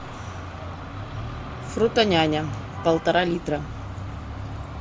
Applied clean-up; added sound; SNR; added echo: none; none; none; none.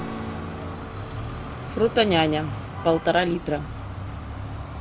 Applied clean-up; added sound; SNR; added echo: none; Strum; 16 dB; none.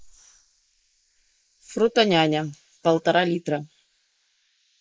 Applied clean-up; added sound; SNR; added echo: neural mask model Resemble Enhance denoiser.